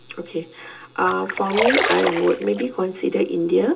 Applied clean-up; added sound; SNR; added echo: none; Splash, splatter; 3 dB; reverberation time 0.2 s.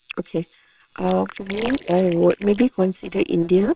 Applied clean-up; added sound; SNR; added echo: neural separator model SepFormer WHAMR!.